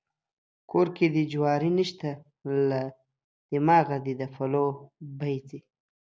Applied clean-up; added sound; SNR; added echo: none; none; none; none.